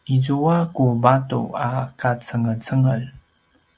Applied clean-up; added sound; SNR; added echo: none; none; none; none.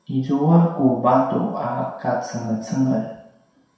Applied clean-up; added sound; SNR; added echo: none; none; none; reverberation time 0.7 s.